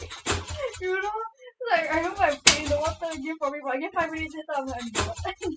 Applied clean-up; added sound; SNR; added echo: classical method spectral subtraction.